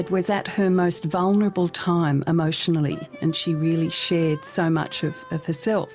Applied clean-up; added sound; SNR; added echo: none; none; none; none.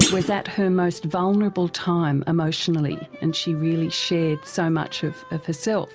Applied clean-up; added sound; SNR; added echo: none; Thump, thud; 3 dB; none.